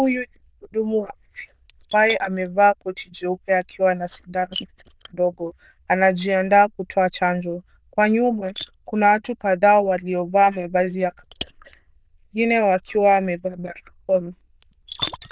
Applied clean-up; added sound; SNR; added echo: neural diffusion model UNIVERSE++.